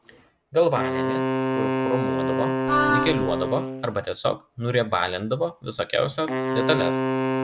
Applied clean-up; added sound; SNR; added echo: none; Wind instrument, woodwind instrument + Wind instrument, woodwind instrument; -1 dB; none.